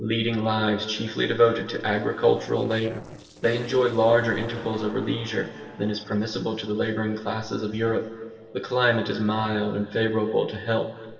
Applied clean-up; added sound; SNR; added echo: neural separator model SepFormer DNS4.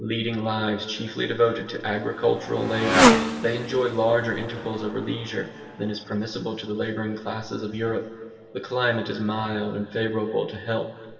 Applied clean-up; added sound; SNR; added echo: none; Motorcycle; 3 dB; reverberation time 2.3 s.